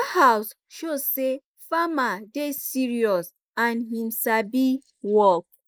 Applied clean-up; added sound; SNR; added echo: neural mask model Resemble Enhance denoiser.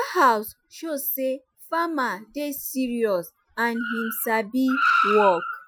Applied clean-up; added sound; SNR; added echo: classical method Wiener filter.